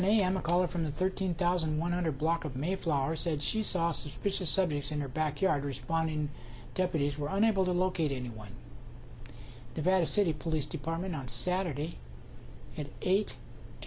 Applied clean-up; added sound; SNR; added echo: none; Fire; 11 dB; none.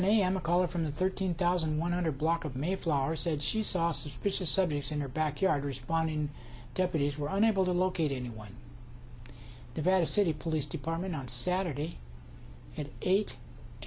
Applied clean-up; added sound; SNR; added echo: none; none; none; none.